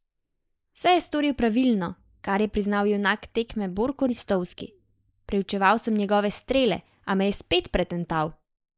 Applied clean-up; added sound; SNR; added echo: neural mask model Resemble Enhance denoiser.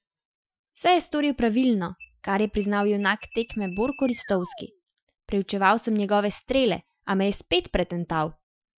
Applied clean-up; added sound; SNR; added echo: classical method Wiener filter.